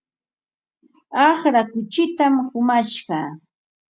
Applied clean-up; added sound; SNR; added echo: none; none; none; none.